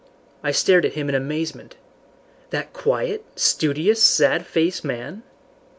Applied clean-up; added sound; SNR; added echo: none; none; none; none.